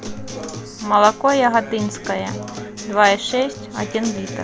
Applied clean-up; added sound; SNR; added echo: none; Acoustic guitar; 11 dB; none.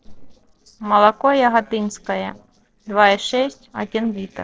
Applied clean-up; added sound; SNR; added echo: neural separator model SepFormer DNS4.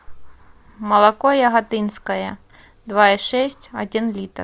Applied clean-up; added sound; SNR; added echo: none; none; none; none.